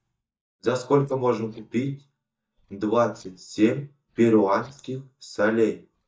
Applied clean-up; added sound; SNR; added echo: neural mask model DeepFilterNet 3.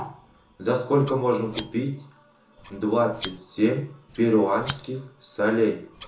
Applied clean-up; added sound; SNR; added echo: none; Scissors; 11 dB; reverberation time 0.6 s.